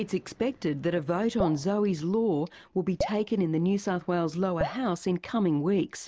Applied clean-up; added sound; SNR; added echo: none; Drip; 12 dB; none.